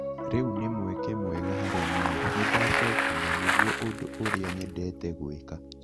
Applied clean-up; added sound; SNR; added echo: none; Piano + Bicycle; -3 dB; none.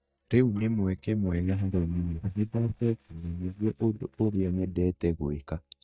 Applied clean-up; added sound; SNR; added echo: neural mask model DeepFilterNet 3.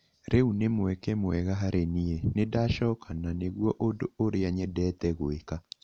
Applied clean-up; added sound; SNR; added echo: none; none; none; none.